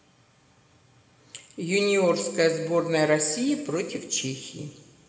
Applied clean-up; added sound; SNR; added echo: none; none; none; reverberation time 2.0 s.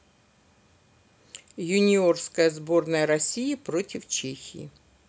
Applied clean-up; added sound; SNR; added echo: none; none; none; none.